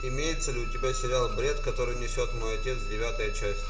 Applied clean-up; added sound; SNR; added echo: none; Bowed string instrument; 13 dB; reverberation time 0.7 s.